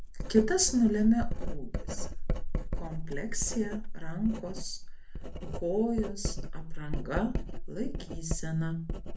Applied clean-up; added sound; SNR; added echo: none; Writing; 1 dB; reverberation time 0.3 s.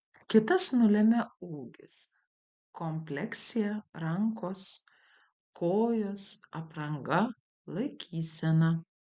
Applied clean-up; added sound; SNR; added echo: none; none; none; none.